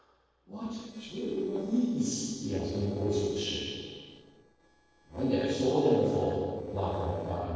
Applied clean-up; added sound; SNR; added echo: neural separator model SepFormer DNS4.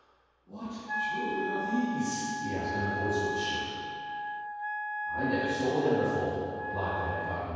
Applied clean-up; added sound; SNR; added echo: none; Wind instrument, woodwind instrument; 3 dB; reverberation time 2.2 s.